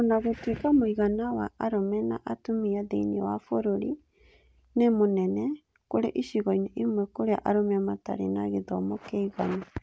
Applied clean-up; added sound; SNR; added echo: none; none; none; none.